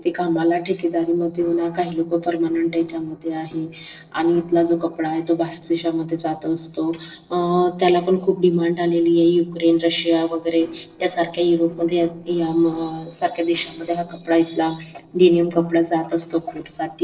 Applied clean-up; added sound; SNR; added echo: neural separator model SepFormer DNS4.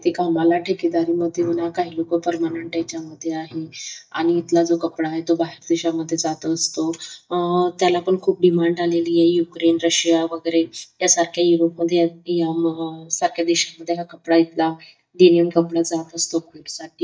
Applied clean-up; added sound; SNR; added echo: neural mask model DeepFilterNet 3.